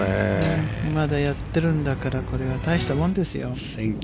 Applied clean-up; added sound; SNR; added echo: none; none; none; none.